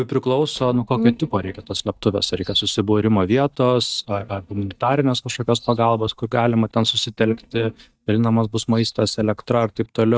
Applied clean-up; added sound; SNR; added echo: neural mask model DeepFilterNet 3.